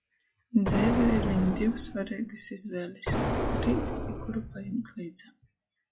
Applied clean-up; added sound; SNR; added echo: classical method log-MMSE.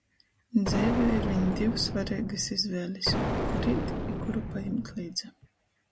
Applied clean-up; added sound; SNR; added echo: none; Explosion; 1 dB; none.